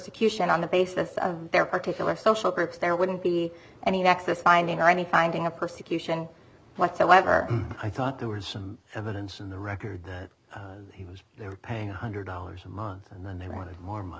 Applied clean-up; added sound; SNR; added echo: none; none; none; none.